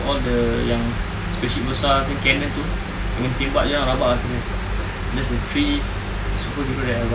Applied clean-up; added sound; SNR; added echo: none; none; none; none.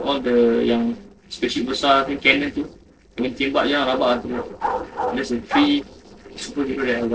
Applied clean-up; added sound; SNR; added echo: neural separator model SepFormer DNS4.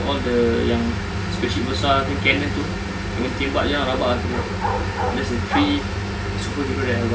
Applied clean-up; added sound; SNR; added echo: none; Bark; 9 dB; reverberation time 0.3 s.